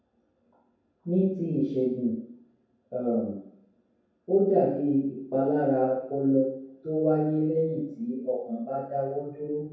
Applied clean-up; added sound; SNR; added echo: none; none; none; reverberation time 0.7 s.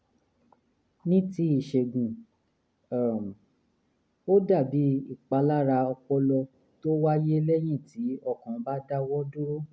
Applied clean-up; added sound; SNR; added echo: none; none; none; none.